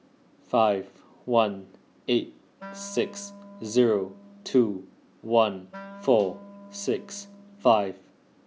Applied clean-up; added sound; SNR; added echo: none; Wind instrument, woodwind instrument; 19 dB; none.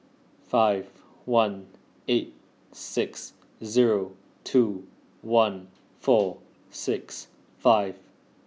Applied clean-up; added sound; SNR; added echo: none; none; none; none.